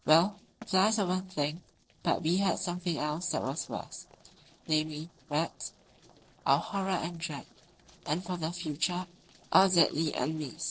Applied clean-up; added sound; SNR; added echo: neural separator model SepFormer DNS4.